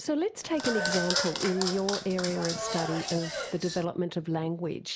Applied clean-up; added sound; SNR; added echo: none; Applause / Clapping; 3 dB; none.